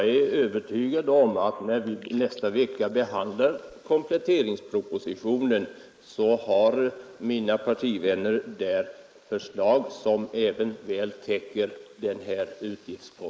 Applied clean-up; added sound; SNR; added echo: neural mask model Resemble Enhance denoiser.